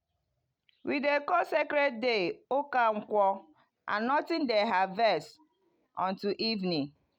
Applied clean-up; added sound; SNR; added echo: none; none; none; none.